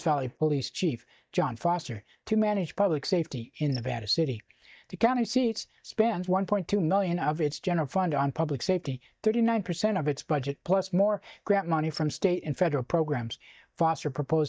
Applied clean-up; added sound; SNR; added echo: neural mask model DeepFilterNet 3.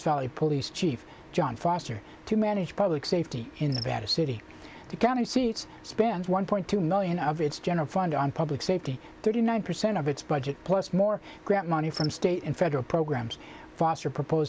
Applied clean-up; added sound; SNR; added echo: none; Cricket; 20 dB; none.